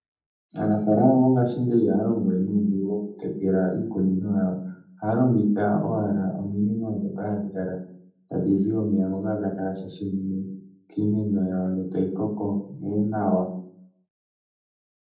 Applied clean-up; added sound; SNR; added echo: none; none; none; reverberation time 0.6 s.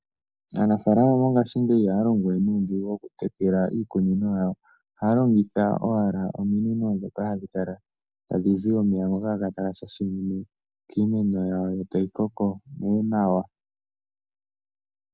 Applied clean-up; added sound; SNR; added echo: none; none; none; none.